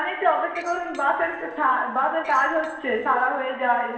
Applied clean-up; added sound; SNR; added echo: neural separator model SepFormer DNS4.